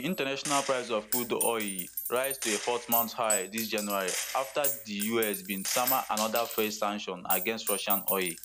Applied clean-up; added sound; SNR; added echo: none; Gunshot, gunfire; 3 dB; none.